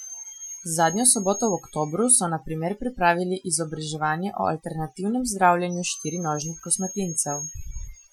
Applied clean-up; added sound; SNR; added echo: classical method Wiener filter.